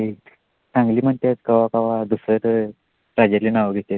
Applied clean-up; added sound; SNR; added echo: none; none; none; none.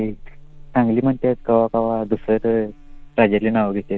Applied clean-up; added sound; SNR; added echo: none; Buzz; 19 dB; none.